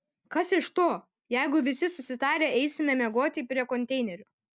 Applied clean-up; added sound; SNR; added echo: none; none; none; none.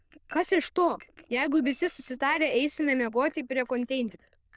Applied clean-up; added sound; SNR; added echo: neural diffusion model UNIVERSE++.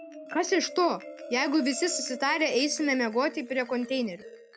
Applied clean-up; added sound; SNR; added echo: none; Marimba, xylophone; 14 dB; none.